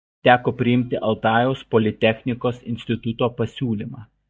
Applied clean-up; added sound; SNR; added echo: neural mask model DeepFilterNet 3.